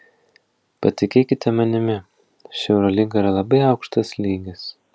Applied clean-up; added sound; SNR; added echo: none; none; none; none.